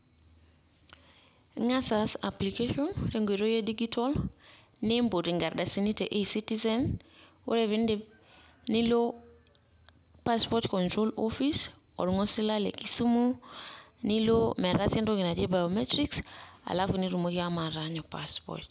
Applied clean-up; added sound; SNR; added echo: none; none; none; none.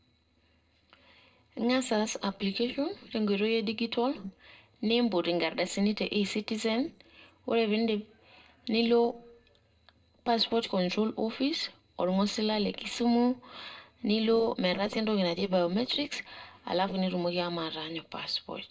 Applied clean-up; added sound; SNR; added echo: neural separator model SepFormer DNS4.